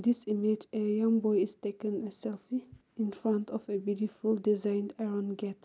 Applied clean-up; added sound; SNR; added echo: none; none; none; none.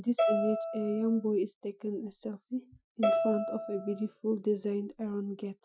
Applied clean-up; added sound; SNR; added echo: classical method Wiener filter.